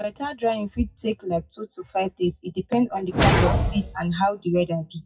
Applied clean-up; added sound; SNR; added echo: classical method WPE with log-MMSE.